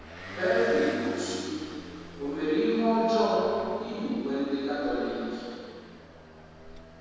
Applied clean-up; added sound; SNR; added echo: none; Motor vehicle (road) / Engine; 14 dB; reverberation time 2.2 s.